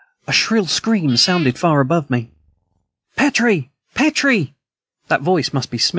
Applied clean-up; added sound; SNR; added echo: classical method log-MMSE.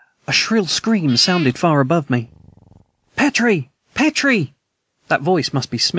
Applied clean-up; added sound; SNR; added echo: none; Meow / Purr; 19 dB; none.